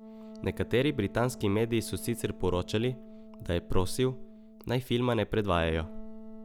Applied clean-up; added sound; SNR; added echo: none; Wind instrument, woodwind instrument; 18 dB; none.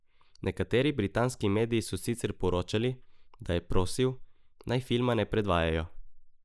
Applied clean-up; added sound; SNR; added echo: neural mask model Resemble Enhance denoiser.